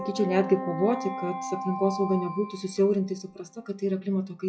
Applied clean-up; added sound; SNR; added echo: classical method log-MMSE.